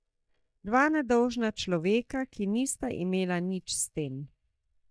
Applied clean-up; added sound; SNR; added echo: neural mask model DeepFilterNet 3.